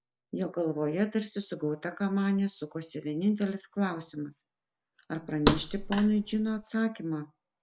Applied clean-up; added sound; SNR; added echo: none; Thump, thud; 0 dB; none.